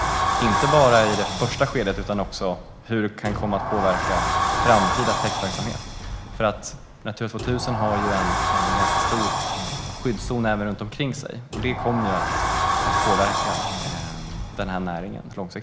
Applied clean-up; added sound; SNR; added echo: none; Sliding door; 0 dB; none.